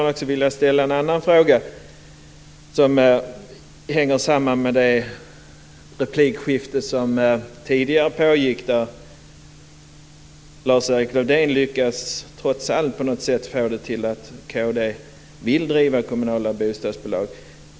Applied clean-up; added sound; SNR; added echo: none; none; none; none.